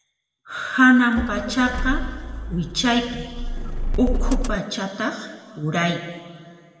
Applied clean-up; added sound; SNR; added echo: none; Motor vehicle (road); 2 dB; reverberation time 2.1 s.